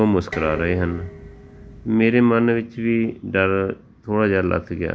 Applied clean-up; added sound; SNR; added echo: none; Dishes, pots, and pans; 17 dB; none.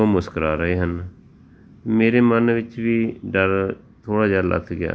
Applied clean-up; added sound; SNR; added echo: none; none; none; none.